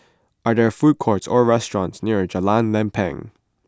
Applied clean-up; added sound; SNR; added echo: none; none; none; none.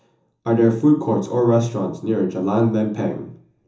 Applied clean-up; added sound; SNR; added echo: none; none; none; reverberation time 0.7 s.